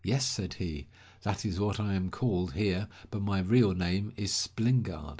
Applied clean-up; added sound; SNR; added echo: none; none; none; none.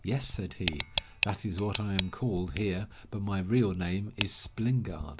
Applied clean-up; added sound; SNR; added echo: none; Tick; 2 dB; none.